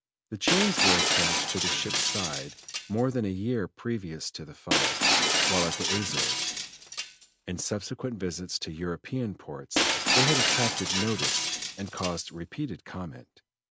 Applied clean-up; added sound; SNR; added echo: none; Shatter; -4 dB; none.